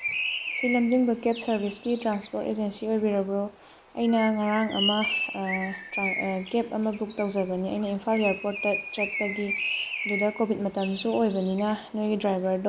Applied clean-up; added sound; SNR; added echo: none; Bird; 7 dB; none.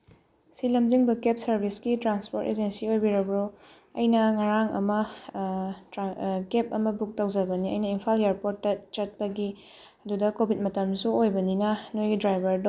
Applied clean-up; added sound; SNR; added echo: none; none; none; none.